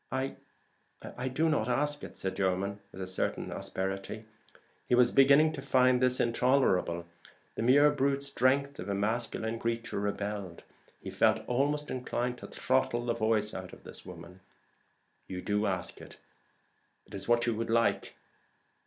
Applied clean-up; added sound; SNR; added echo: none; none; none; none.